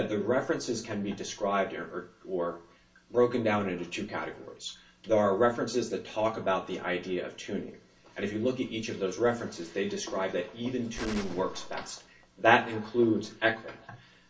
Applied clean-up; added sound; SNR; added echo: none; Gunshot, gunfire; 13 dB; reverberation time 0.2 s.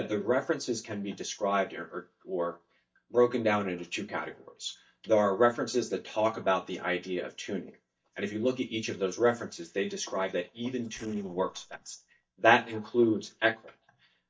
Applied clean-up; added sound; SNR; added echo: neural mask model DeepFilterNet 3.